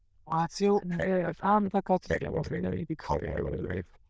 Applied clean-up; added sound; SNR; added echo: neural diffusion model UNIVERSE++.